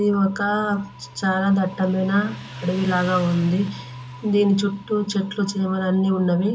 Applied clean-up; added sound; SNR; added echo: none; Motorcycle; 17 dB; reverberation time 0.2 s.